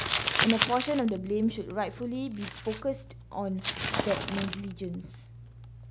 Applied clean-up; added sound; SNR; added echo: none; Crumpling, crinkling; 1 dB; none.